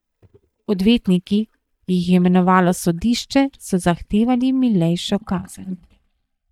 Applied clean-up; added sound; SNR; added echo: neural mask model DeepFilterNet 3.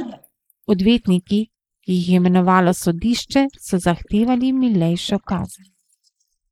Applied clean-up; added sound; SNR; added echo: neural mask model Resemble Enhance denoiser.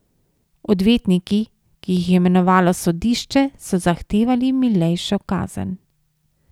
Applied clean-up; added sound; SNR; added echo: none; none; none; none.